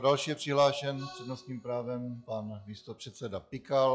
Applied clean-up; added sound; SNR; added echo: classical method log-MMSE.